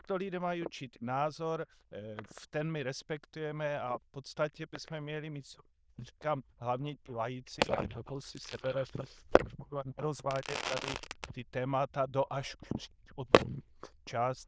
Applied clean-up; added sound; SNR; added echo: neural diffusion model UNIVERSE++.